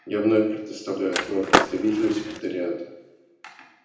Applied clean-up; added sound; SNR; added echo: none; Skateboard; -2 dB; reverberation time 0.9 s.